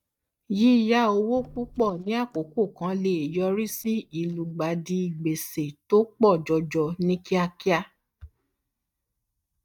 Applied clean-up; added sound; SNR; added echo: neural mask model DeepFilterNet 3.